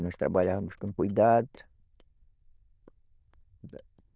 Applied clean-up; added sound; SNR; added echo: neural diffusion model UNIVERSE++.